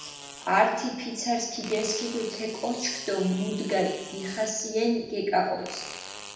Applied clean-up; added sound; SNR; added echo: none; Fart; 15 dB; reverberation time 0.9 s.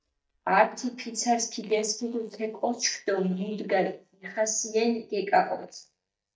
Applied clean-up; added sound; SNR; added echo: neural mask model DeepFilterNet 3.